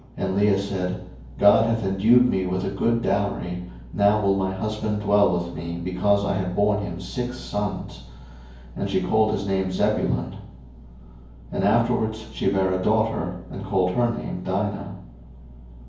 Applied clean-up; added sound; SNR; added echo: none; none; none; reverberation time 0.9 s.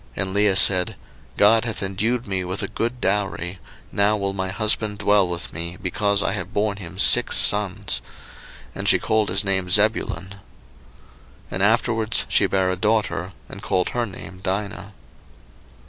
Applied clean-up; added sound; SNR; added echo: none; none; none; none.